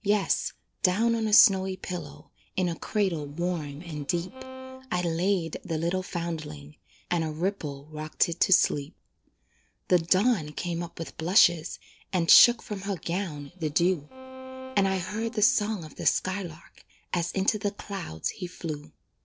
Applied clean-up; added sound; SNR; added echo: neural separator model SepFormer DNS4.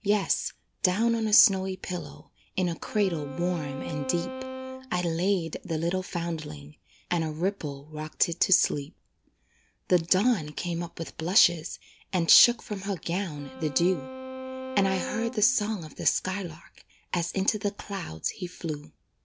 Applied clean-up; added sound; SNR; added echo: none; Bowed string instrument; 10 dB; none.